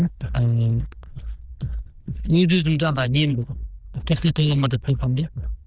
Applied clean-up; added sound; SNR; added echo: neural diffusion model UNIVERSE++.